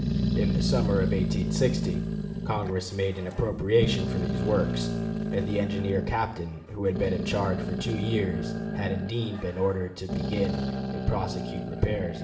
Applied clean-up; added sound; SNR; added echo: none; Growling; 1 dB; reverberation time 1.3 s.